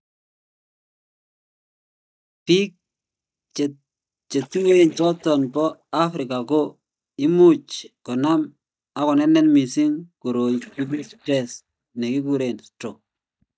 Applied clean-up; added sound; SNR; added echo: neural mask model DeepFilterNet 3.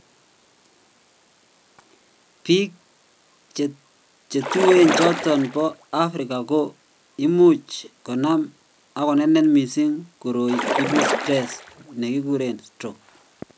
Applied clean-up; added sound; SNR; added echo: none; Splash, splatter; 3 dB; none.